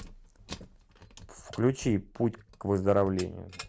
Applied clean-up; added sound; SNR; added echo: none; Keys jangling; 18 dB; none.